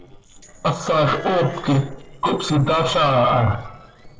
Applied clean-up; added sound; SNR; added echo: neural separator model SepFormer DNS4.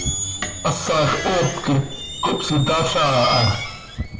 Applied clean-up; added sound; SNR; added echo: none; Squeak; 8 dB; reverberation time 1.1 s.